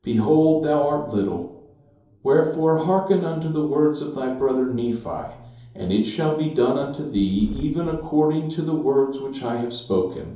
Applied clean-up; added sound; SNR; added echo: none; Purr; 16 dB; reverberation time 2.8 s.